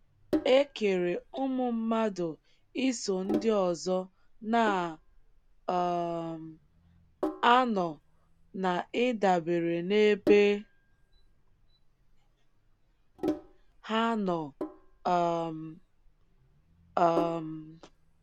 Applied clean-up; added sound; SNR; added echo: none; Sink (filling or washing); 11 dB; none.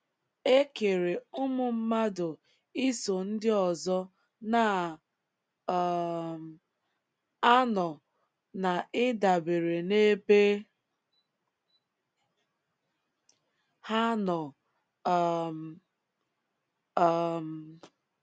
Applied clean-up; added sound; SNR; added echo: none; none; none; none.